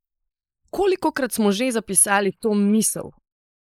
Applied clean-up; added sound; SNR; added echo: neural mask model Resemble Enhance denoiser.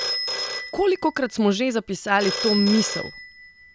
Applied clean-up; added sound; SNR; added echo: none; Telephone; 8 dB; none.